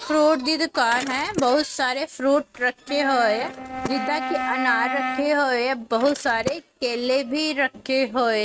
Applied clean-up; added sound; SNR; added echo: neural mask model RNNoise.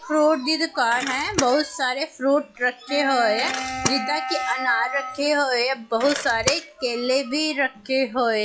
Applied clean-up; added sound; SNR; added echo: classical method log-MMSE.